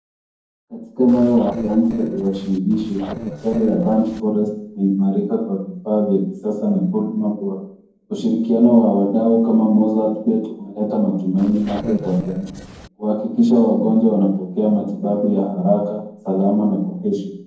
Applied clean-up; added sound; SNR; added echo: neural separator model SepFormer DNS4.